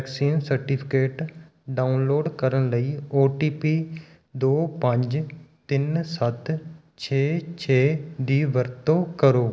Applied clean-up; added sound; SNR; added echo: none; none; none; none.